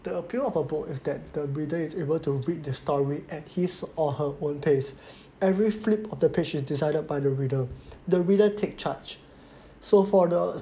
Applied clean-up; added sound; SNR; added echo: none; none; none; none.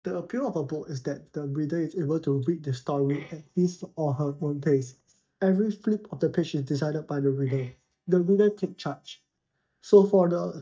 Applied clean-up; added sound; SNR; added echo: neural mask model DeepFilterNet 3.